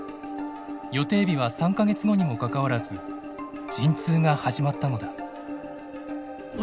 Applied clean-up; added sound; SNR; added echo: none; none; none; none.